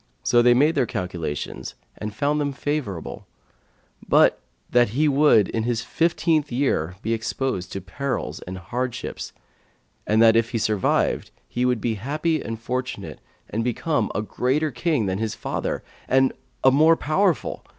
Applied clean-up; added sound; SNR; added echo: none; none; none; none.